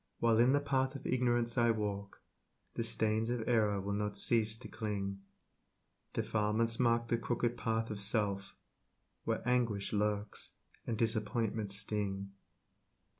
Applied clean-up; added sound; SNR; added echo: none; none; none; none.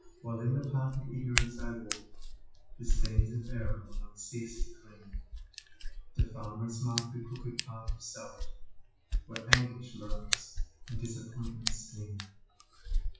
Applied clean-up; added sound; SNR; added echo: classical method WPE with log-MMSE.